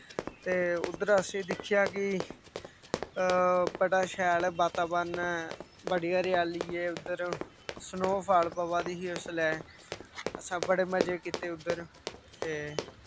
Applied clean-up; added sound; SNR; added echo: none; Run; 10 dB; none.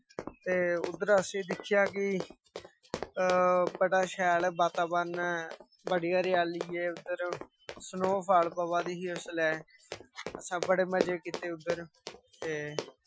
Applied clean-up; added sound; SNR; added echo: classical method Wiener filter.